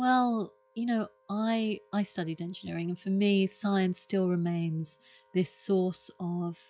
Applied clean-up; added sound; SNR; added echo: classical method log-MMSE.